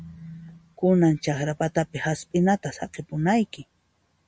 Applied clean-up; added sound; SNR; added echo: none; none; none; none.